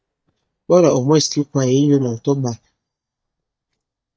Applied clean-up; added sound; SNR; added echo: neural mask model DeepFilterNet 3.